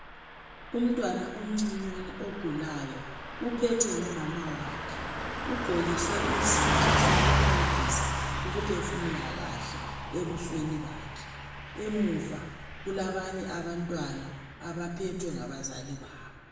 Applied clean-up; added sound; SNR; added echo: none; Car passing by / Truck; -2 dB; reverberation time 1.0 s.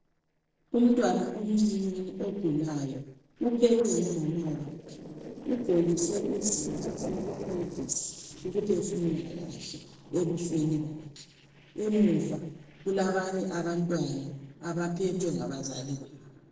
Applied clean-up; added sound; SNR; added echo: neural separator model SepFormer DNS4.